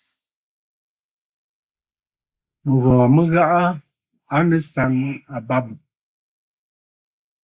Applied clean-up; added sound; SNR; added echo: neural mask model Resemble Enhance denoiser.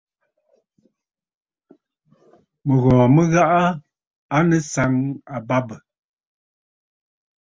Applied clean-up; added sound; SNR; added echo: none; none; none; none.